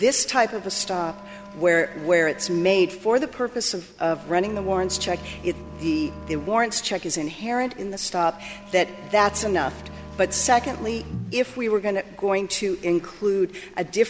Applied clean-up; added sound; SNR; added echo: none; Bowed string instrument + Wind instrument, woodwind instrument; 17 dB; none.